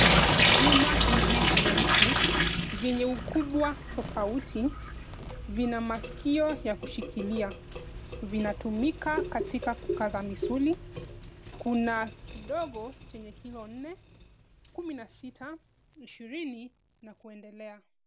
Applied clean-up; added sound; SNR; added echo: none; Drip / Sink (filling or washing); -4 dB; none.